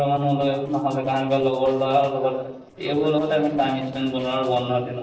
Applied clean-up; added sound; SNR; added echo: neural separator model SepFormer DNS4.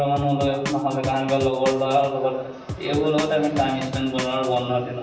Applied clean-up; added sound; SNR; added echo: none; Drum; 11 dB; reverberation time 0.7 s.